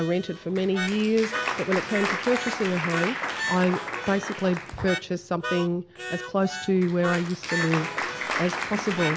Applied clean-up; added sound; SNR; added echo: none; Applause + Harmonica; 5 dB; none.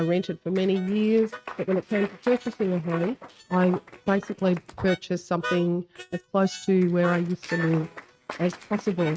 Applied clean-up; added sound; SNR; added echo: neural mask model RNNoise.